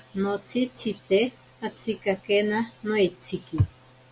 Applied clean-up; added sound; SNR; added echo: none; none; none; none.